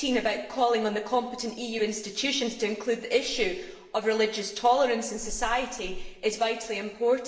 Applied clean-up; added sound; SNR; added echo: none; none; none; reverberation time 1.0 s.